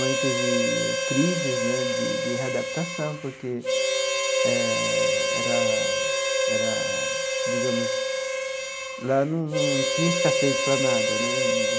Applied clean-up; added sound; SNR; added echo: none; Harmonica; -5 dB; none.